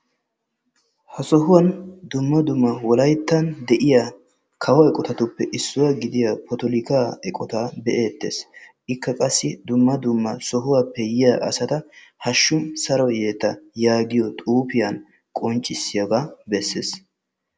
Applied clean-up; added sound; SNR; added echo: none; none; none; none.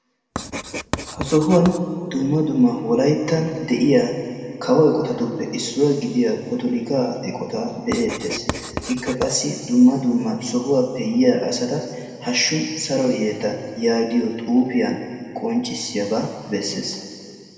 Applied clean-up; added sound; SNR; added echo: none; Writing; 11 dB; reverberation time 2.2 s.